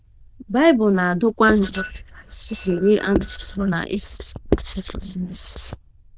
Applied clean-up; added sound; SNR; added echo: neural diffusion model UNIVERSE++.